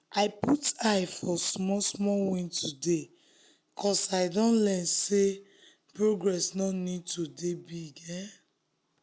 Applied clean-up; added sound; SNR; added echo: none; none; none; none.